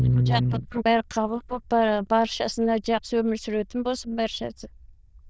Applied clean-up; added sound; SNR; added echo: neural diffusion model UNIVERSE++.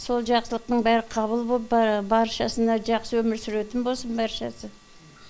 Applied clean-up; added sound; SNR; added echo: none; none; none; none.